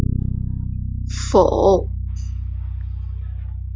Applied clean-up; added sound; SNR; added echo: none; Bass guitar; 1 dB; none.